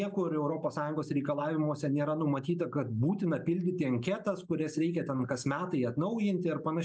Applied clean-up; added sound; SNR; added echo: none; none; none; none.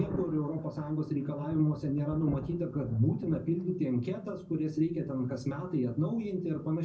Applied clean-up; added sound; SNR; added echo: none; Thunder; 14 dB; reverberation time 0.4 s.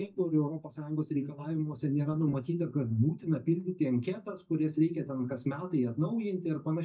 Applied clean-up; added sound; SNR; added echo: neural mask model DeepFilterNet 3.